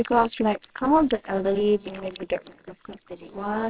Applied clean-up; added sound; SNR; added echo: neural separator model SepFormer WHAMR!.